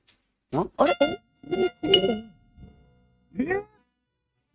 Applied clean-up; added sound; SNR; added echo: neural mask model RNNoise.